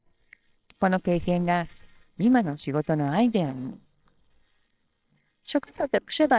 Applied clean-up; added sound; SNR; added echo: neural separator model SepFormer WHAMR!.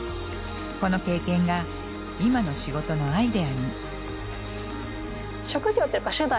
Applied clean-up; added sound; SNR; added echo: none; none; none; none.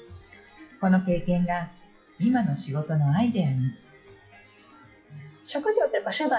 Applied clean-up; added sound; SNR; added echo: classical method WPE with log-MMSE.